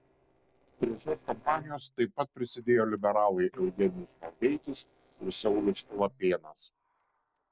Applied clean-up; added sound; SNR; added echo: neural separator model SepFormer DNS4.